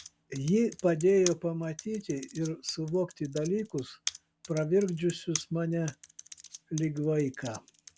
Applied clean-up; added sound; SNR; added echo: none; Computer keyboard; 14 dB; none.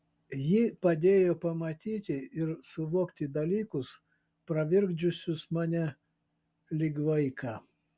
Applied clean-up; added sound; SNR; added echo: none; none; none; none.